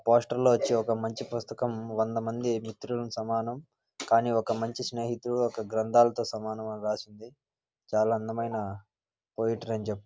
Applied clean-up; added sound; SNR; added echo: none; none; none; none.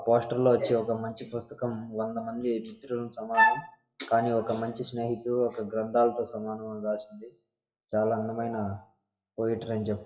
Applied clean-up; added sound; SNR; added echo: classical method WPE with log-MMSE.